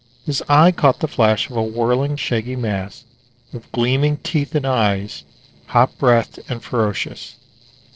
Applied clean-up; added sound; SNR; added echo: neural separator model SepFormer DNS4.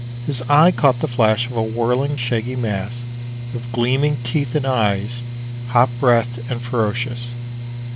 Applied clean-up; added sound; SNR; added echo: none; Mechanical fan; 7 dB; none.